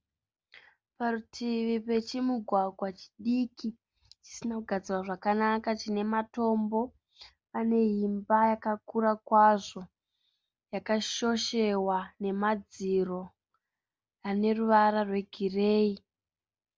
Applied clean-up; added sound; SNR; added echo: none; none; none; none.